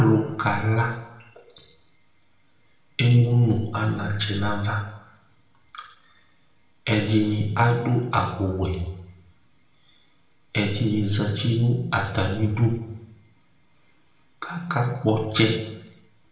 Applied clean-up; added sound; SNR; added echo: none; none; none; reverberation time 0.8 s.